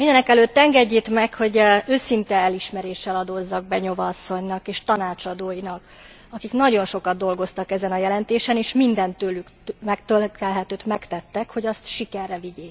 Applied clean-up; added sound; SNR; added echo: none; none; none; none.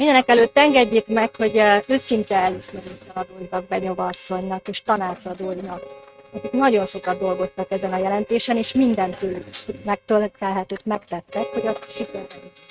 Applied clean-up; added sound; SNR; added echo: neural mask model RNNoise.